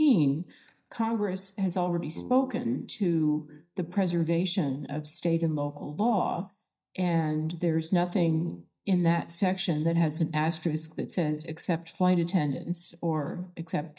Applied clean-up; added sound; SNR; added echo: neural mask model DeepFilterNet 3.